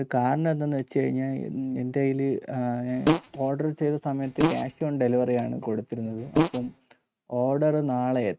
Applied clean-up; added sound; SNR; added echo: neural mask model RNNoise.